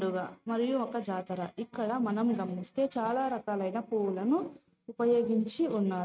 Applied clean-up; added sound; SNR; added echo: neural mask model RNNoise.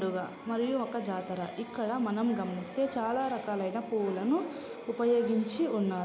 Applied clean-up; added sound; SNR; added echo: none; none; none; none.